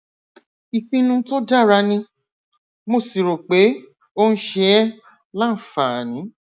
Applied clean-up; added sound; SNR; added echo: none; none; none; none.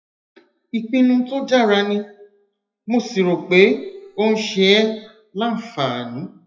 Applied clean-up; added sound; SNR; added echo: classical method WPE with log-MMSE.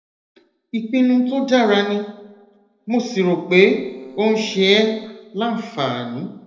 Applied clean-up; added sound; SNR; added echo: neural separator model SepFormer DNS4.